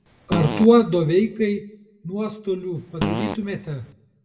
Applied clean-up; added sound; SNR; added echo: none; Fart; 7 dB; reverberation time 0.6 s.